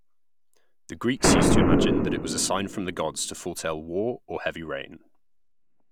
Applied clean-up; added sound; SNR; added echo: none; Boom; -4 dB; none.